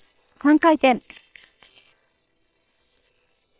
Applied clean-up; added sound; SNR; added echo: neural separator model SepFormer WHAM!.